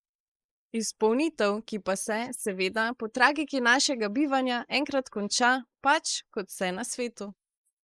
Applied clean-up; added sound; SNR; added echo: neural mask model Resemble Enhance denoiser.